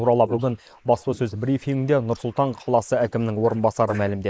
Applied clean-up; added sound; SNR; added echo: neural mask model Resemble Enhance denoiser.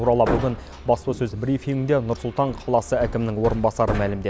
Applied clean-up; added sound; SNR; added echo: none; Hammer; 9 dB; none.